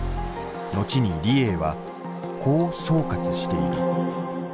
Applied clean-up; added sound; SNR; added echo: none; none; none; none.